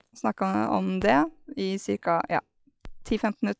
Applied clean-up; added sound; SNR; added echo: classical method log-MMSE.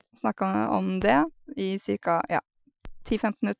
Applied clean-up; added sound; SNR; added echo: classical method Wiener filter.